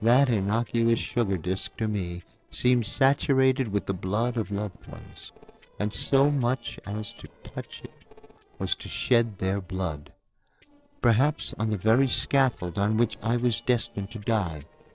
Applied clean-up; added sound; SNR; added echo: neural separator model SepFormer DNS4.